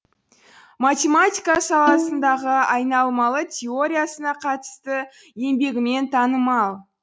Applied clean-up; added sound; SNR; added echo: none; Bowed string instrument; 4 dB; none.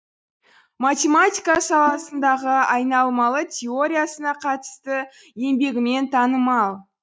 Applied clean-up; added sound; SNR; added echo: neural mask model DeepFilterNet 3.